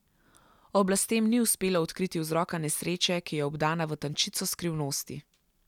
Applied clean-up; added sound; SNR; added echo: none; none; none; none.